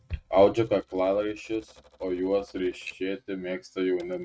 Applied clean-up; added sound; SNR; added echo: neural mask model RNNoise.